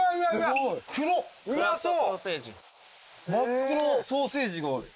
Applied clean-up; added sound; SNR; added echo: neural mask model Resemble Enhance denoiser.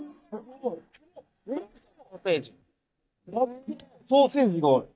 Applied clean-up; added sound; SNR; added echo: neural mask model DeepFilterNet 3.